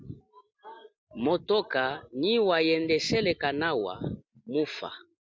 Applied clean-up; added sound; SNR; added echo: none; none; none; none.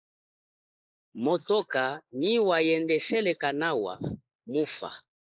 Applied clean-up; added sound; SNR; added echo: neural mask model Resemble Enhance denoiser.